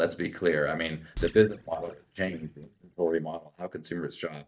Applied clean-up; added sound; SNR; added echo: neural mask model DeepFilterNet 3.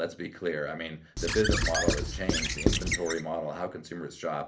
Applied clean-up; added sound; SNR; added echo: none; Squeak / Writing; -3 dB; reverberation time 0.3 s.